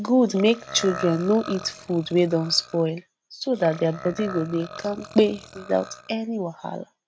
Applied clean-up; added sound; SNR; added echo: neural mask model RNNoise.